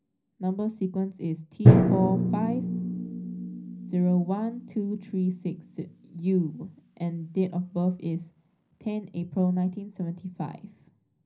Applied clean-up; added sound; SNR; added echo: none; Drum; -1 dB; reverberation time 0.4 s.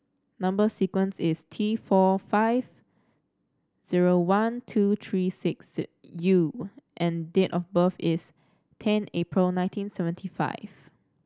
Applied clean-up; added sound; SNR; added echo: none; none; none; none.